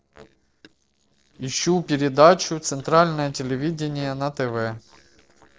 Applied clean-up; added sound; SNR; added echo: neural separator model SepFormer DNS4.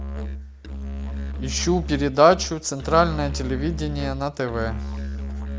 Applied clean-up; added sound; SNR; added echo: none; Musical instrument; 6 dB; none.